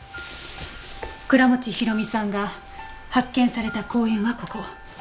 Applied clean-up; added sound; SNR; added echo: none; none; none; none.